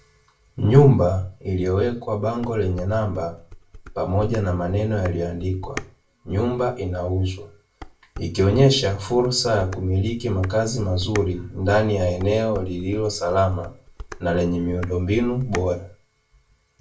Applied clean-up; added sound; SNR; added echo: none; Dishes, pots, and pans; 17 dB; reverberation time 0.2 s.